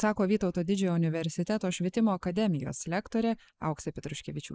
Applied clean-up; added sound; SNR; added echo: neural mask model Resemble Enhance denoiser.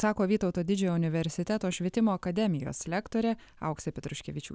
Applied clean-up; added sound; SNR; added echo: none; none; none; none.